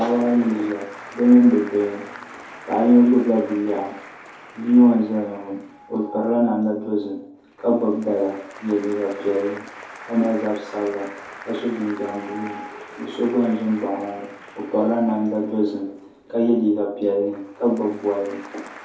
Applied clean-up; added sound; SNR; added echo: none; Applause; 20 dB; reverberation time 0.5 s.